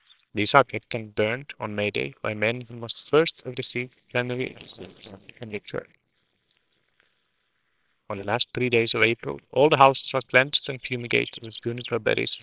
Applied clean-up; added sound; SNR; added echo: neural separator model SepFormer WHAMR!.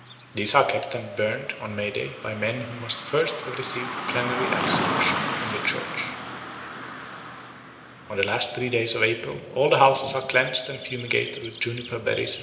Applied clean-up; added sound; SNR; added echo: none; Car passing by / Traffic noise, roadway noise; 7 dB; reverberation time 0.8 s.